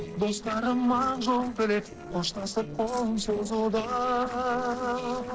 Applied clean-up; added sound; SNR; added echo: neural separator model SepFormer DNS4.